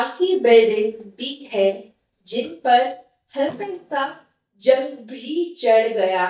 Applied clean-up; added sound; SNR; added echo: neural mask model DeepFilterNet 3.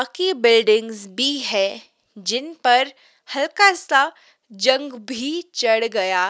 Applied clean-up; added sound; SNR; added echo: none; none; none; none.